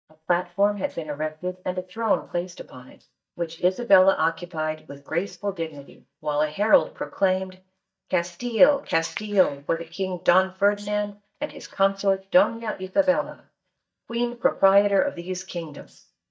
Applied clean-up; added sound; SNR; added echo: neural mask model DeepFilterNet 3.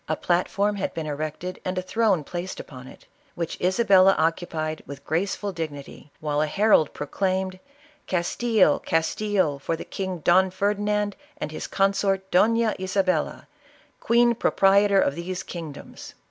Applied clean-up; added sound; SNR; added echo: none; none; none; none.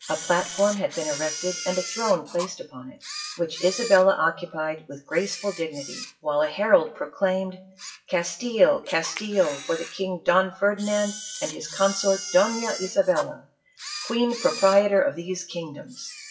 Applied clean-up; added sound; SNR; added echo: classical method WPE with log-MMSE.